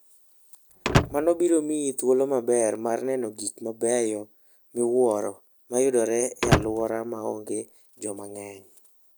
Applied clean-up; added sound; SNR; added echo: none; Slam / Wood; 2 dB; none.